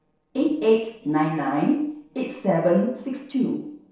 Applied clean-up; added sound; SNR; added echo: neural separator model SepFormer DNS4.